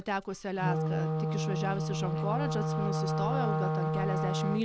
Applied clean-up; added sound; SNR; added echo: none; Wind instrument, woodwind instrument; -4 dB; none.